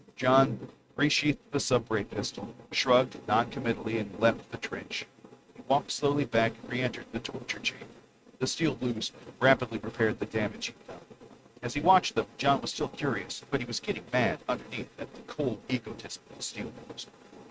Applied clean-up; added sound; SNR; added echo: neural mask model RNNoise.